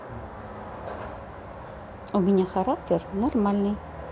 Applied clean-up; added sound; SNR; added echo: none; none; none; none.